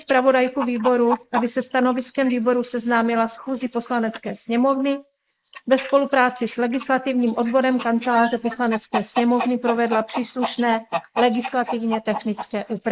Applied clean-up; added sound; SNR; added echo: neural mask model Resemble Enhance denoiser.